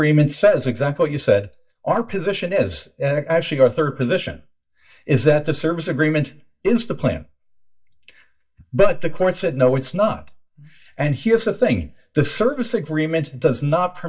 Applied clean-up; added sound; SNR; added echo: neural mask model DeepFilterNet 3.